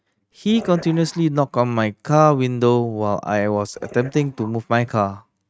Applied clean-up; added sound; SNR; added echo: neural mask model RNNoise.